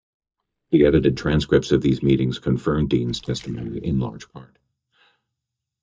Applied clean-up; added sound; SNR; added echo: neural mask model DeepFilterNet 3.